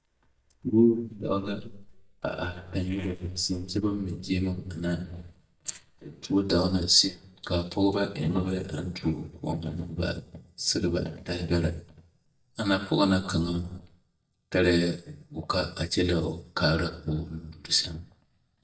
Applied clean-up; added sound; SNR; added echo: neural mask model DeepFilterNet 3.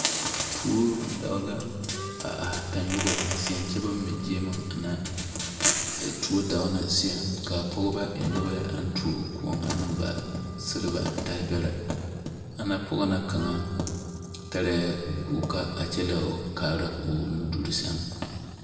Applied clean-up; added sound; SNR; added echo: none; Wind instrument, woodwind instrument; 18 dB; reverberation time 2.4 s.